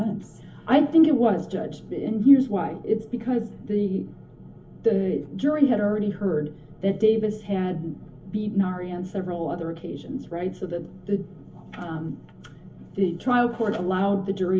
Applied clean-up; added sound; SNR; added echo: none; none; none; reverberation time 0.3 s.